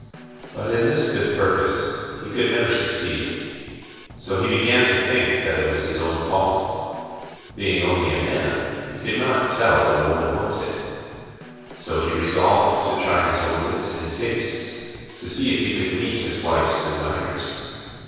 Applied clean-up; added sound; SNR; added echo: none; Snare drum / Drum kit; 19 dB; reverberation time 2.2 s.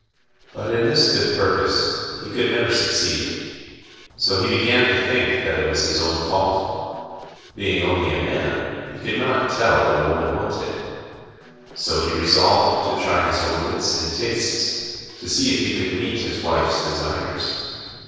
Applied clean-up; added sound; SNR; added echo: neural separator model SepFormer DNS4.